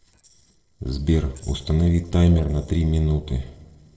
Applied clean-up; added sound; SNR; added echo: neural separator model SepFormer DNS4.